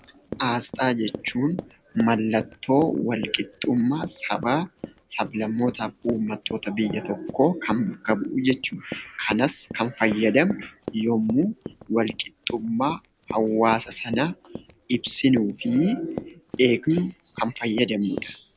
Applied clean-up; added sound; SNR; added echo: none; Run; 15 dB; none.